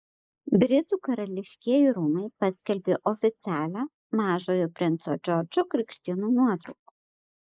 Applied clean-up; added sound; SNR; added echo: neural mask model Resemble Enhance denoiser.